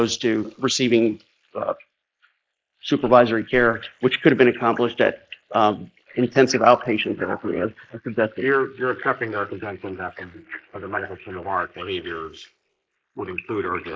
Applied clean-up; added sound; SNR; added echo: neural mask model Resemble Enhance denoiser.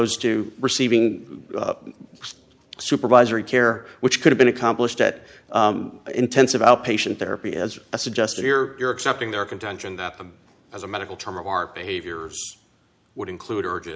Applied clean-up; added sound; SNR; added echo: none; none; none; none.